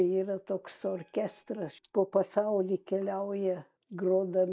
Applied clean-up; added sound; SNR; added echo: neural mask model DeepFilterNet 3.